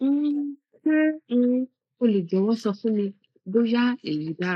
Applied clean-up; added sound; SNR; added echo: neural mask model Resemble Enhance denoiser.